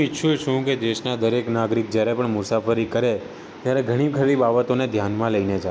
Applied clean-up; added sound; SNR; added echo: none; none; none; none.